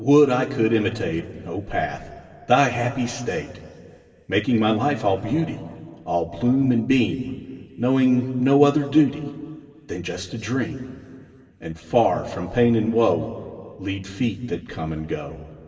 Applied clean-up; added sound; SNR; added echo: none; none; none; reverberation time 2.4 s.